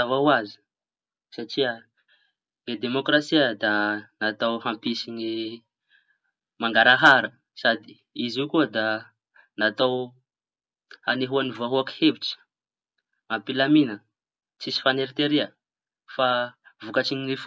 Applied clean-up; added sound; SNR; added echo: none; none; none; none.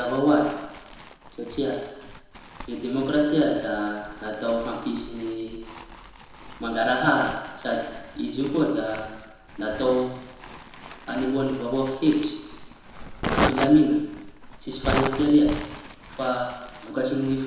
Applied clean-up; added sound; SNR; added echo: none; Crumpling, crinkling; 9 dB; reverberation time 1.0 s.